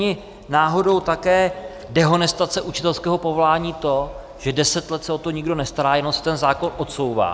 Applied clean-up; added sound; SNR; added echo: none; none; none; none.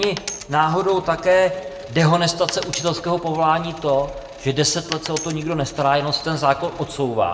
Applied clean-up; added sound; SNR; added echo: none; Coin (dropping); 16 dB; reverberation time 0.6 s.